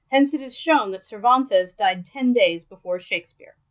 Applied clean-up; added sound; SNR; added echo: none; none; none; none.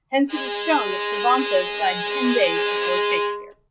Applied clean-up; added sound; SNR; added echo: none; Bowed string instrument; 1 dB; none.